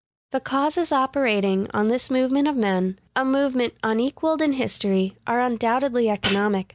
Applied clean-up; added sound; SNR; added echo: neural mask model DeepFilterNet 3.